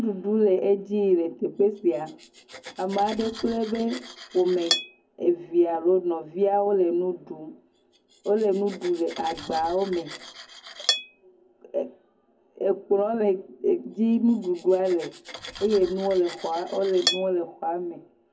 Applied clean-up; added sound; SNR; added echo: none; Cutlery, silverware; 12 dB; reverberation time 0.3 s.